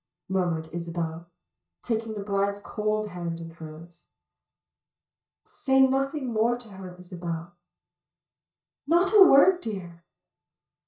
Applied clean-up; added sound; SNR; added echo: neural mask model DeepFilterNet 3.